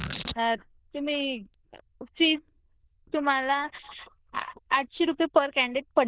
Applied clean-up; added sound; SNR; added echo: neural diffusion model UNIVERSE++.